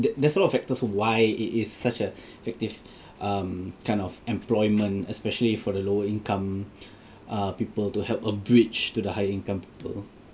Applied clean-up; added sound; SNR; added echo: none; none; none; none.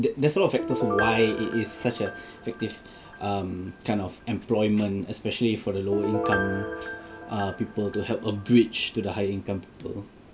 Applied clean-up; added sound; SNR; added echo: none; Piano; 8 dB; none.